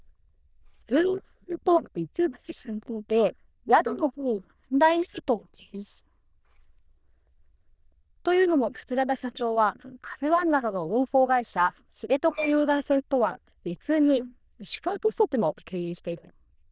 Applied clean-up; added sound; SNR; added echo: neural diffusion model UNIVERSE++.